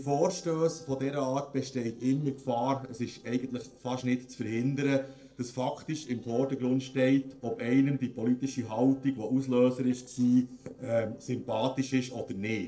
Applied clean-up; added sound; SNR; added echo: neural separator model SepFormer DNS4.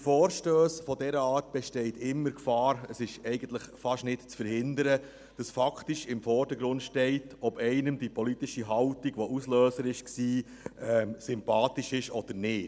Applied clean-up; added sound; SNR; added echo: none; none; none; none.